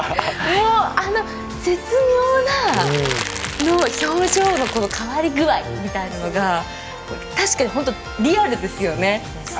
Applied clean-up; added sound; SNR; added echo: none; Crackle; 8 dB; none.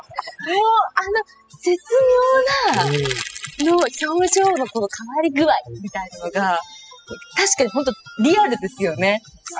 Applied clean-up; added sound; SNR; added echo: classical method spectral subtraction.